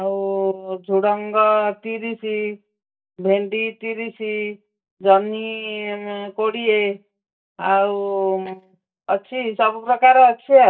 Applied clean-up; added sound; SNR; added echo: neural mask model DeepFilterNet 3.